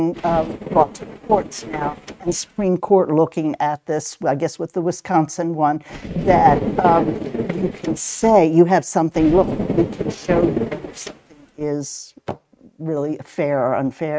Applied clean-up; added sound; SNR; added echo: neural mask model RNNoise.